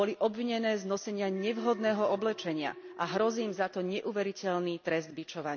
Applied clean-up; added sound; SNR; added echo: none; Alarm; 18 dB; none.